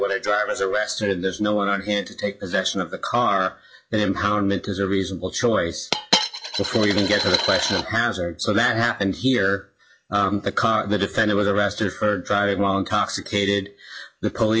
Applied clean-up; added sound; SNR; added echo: classical method log-MMSE.